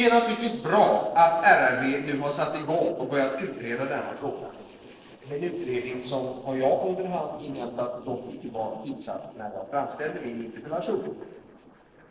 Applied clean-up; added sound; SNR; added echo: neural separator model SepFormer DNS4.